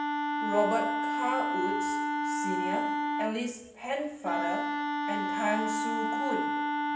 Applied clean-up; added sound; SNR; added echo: none; Wind instrument, woodwind instrument; -3 dB; reverberation time 0.9 s.